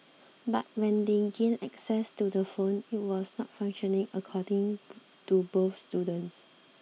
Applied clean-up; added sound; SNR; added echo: none; none; none; none.